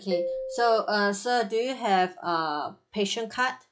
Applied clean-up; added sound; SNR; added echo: classical method log-MMSE.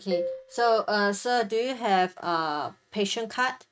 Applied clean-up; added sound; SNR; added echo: neural mask model RNNoise.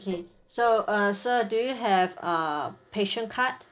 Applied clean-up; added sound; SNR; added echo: neural separator model SepFormer DNS4.